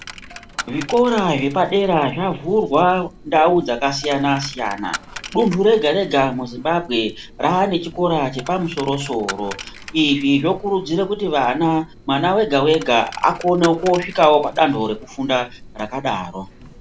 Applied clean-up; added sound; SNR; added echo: none; Coin (dropping); 17 dB; none.